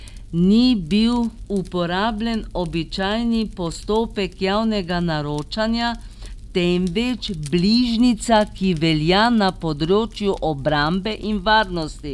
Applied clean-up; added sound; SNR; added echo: none; Fire; 15 dB; none.